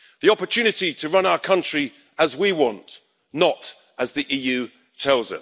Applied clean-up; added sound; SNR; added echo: none; none; none; none.